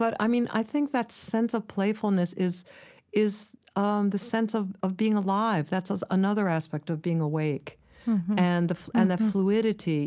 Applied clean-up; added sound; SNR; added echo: none; none; none; none.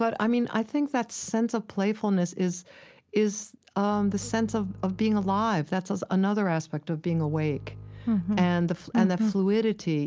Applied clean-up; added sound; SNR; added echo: none; Bowed string instrument; 17 dB; none.